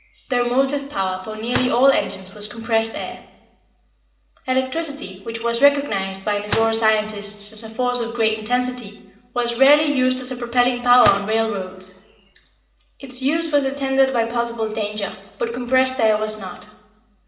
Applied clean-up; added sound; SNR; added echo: none; Gunshot, gunfire; 15 dB; reverberation time 1.0 s.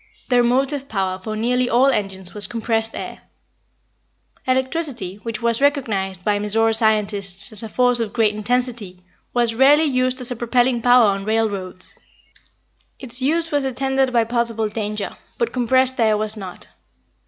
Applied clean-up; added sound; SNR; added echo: none; none; none; none.